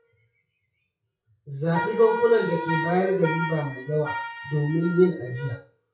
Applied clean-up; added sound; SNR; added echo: classical method WPE with log-MMSE.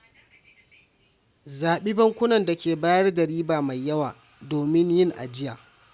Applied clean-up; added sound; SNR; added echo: none; none; none; none.